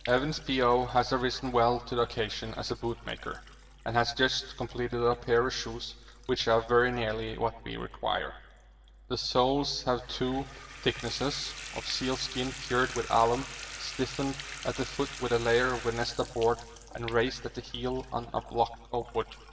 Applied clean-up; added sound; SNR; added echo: none; Bathtub (filling or washing) / Water tap, faucet; 16 dB; reverberation time 2.7 s.